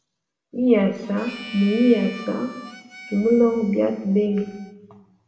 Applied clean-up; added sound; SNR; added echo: none; Harmonica; 18 dB; reverberation time 1.0 s.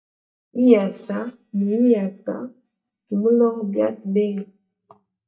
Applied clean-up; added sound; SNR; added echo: neural mask model DeepFilterNet 3.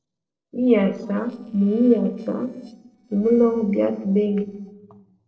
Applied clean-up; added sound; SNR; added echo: neural separator model SepFormer DNS4.